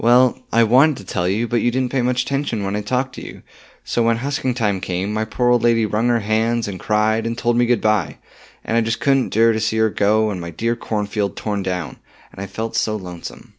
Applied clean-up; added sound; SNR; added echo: none; none; none; none.